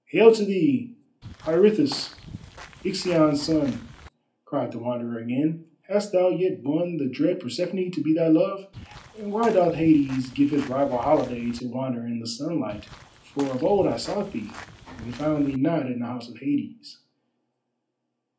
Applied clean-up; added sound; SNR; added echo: none; Walk, footsteps / Bird vocalization, bird call, bird song; 18 dB; reverberation time 0.3 s.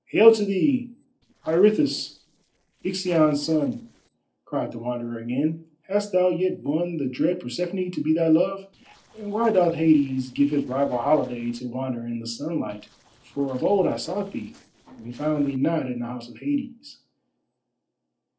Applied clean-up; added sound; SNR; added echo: neural separator model SepFormer DNS4.